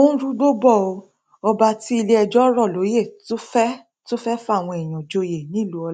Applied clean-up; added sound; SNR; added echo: none; none; none; none.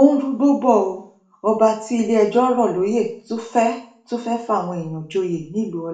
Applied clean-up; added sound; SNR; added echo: none; none; none; reverberation time 0.4 s.